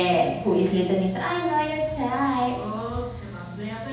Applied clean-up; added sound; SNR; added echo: none; Mechanical fan; 16 dB; reverberation time 0.8 s.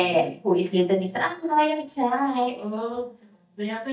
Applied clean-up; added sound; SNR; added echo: neural mask model DeepFilterNet 3.